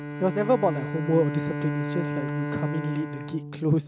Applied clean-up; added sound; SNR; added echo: none; Bowed string instrument; 4 dB; none.